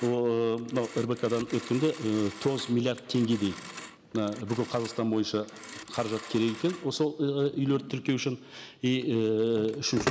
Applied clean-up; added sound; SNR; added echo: none; Telephone; 15 dB; none.